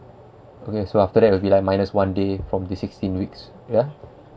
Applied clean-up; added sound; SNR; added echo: none; none; none; none.